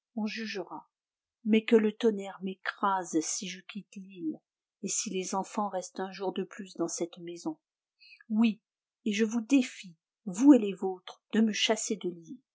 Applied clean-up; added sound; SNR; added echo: none; none; none; none.